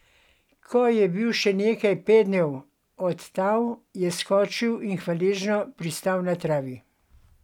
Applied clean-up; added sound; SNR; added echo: none; none; none; none.